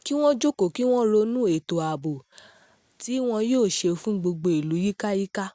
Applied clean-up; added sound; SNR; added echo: none; none; none; none.